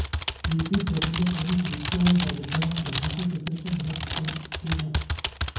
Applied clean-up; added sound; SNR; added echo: none; Typing; 3 dB; reverberation time 0.9 s.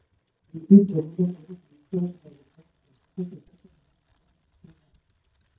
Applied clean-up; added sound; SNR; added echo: neural mask model DeepFilterNet 3.